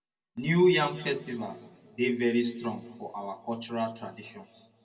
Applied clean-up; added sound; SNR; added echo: none; none; none; reverberation time 1.4 s.